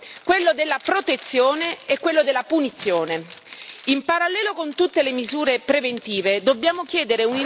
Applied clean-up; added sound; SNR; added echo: none; Zipper (clothing); 17 dB; none.